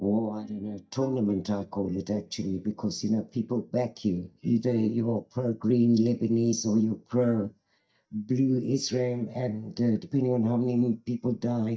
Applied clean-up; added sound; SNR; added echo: neural mask model DeepFilterNet 3.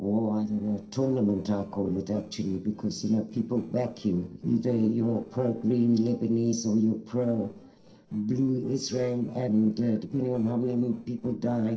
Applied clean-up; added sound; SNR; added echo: neural separator model SepFormer DNS4.